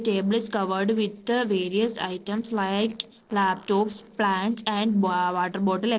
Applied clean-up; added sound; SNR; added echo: neural separator model SepFormer DNS4.